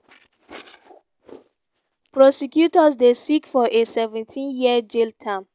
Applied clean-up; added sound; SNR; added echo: none; none; none; none.